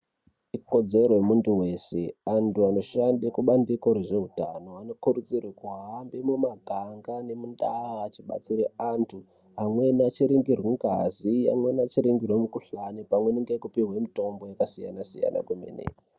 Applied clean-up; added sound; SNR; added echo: none; none; none; none.